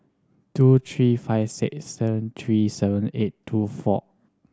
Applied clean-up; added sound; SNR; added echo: none; none; none; none.